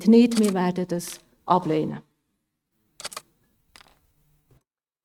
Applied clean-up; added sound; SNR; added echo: neural mask model RNNoise.